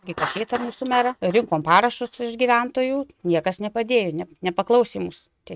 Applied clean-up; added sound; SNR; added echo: neural mask model RNNoise.